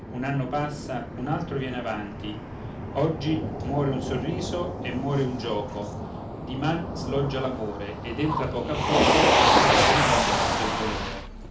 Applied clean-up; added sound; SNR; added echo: none; Motor vehicle (road); -3 dB; reverberation time 0.4 s.